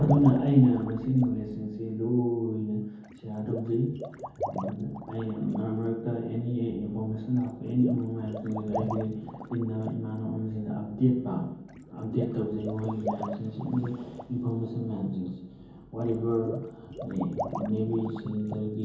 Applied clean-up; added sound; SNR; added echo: none; Water / Liquid; 12 dB; reverberation time 0.7 s.